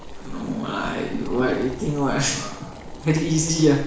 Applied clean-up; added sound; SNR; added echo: none; Boiling; 11 dB; reverberation time 0.7 s.